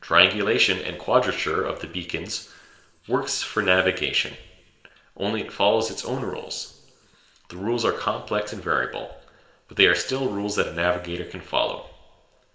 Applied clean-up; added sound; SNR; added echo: none; none; none; reverberation time 1.6 s.